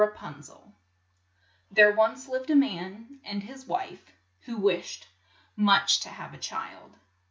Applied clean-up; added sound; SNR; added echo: none; none; none; none.